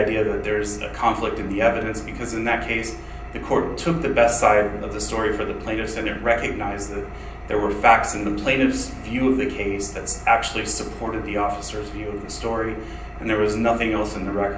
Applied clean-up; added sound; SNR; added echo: none; Engine; 12 dB; reverberation time 0.6 s.